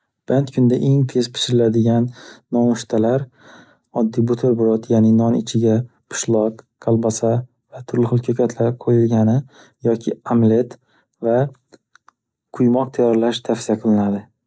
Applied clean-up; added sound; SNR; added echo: none; none; none; none.